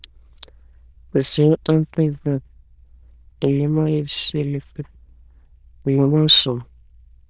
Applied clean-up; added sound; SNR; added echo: neural diffusion model UNIVERSE++.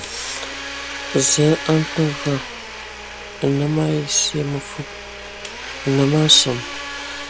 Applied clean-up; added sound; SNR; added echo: none; Domestic sounds, home sounds; 10 dB; none.